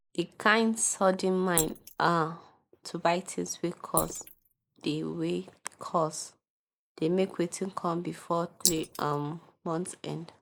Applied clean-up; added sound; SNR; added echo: neural mask model Resemble Enhance denoiser.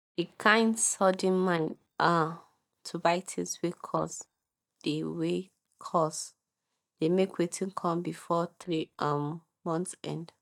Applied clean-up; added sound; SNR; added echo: neural mask model DeepFilterNet 3.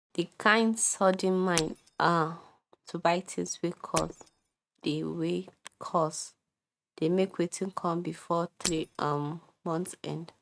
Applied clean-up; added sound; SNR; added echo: neural mask model RNNoise.